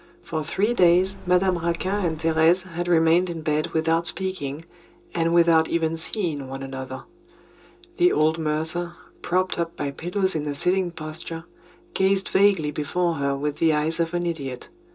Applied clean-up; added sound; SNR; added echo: none; Bird; 14 dB; reverberation time 0.2 s.